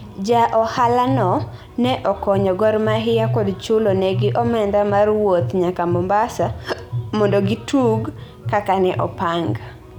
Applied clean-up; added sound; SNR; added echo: none; none; none; none.